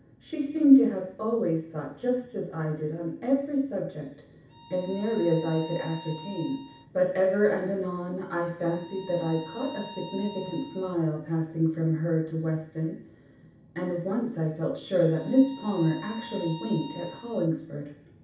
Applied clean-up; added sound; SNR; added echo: none; Bowed string instrument; 18 dB; reverberation time 0.7 s.